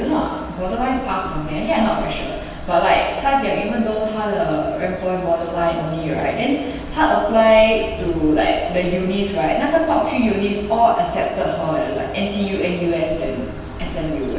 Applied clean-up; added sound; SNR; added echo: none; Cricket / Bird; 17 dB; reverberation time 1.2 s.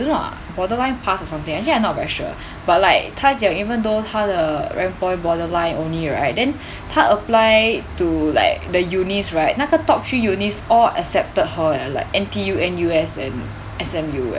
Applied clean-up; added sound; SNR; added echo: none; none; none; none.